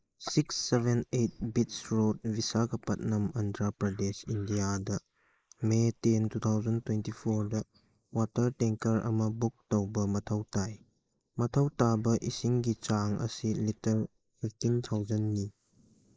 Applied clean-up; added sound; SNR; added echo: neural mask model Resemble Enhance denoiser.